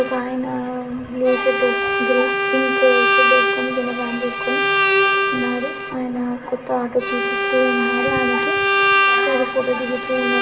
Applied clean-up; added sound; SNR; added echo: none; Bowed string instrument; -2 dB; reverberation time 0.6 s.